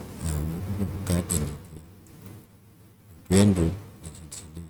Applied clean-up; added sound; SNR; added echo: neural mask model RNNoise.